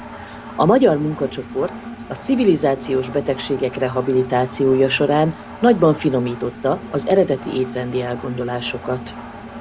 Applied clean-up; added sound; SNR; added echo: none; Engine; 14 dB; none.